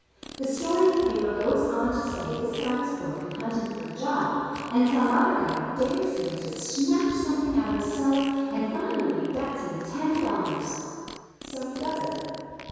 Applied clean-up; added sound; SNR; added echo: none; Fart; 18 dB; reverberation time 2.2 s.